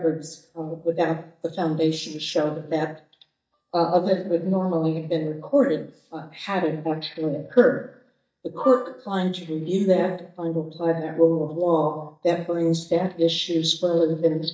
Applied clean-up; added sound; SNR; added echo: neural mask model DeepFilterNet 3.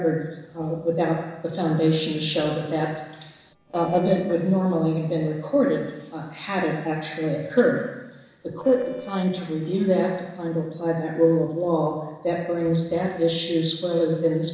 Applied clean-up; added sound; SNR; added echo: neural separator model SepFormer DNS4.